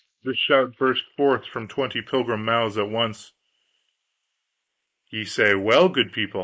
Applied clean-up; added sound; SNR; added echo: neural mask model Resemble Enhance denoiser.